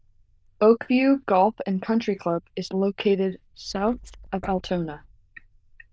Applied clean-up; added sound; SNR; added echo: neural diffusion model UNIVERSE++.